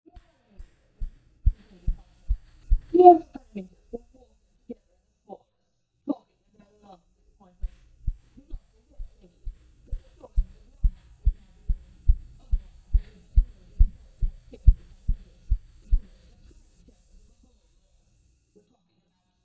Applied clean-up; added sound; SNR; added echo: neural mask model DeepFilterNet 3.